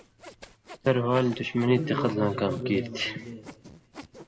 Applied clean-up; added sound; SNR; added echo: none; Sawing; 20 dB; reverberation time 0.7 s.